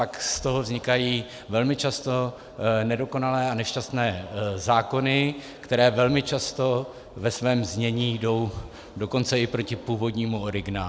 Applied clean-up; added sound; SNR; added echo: none; none; none; none.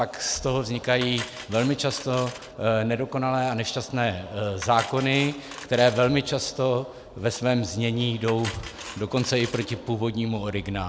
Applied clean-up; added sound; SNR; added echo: none; Cutlery, silverware; 17 dB; none.